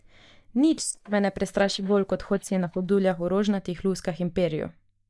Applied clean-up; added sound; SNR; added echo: neural mask model DeepFilterNet 3.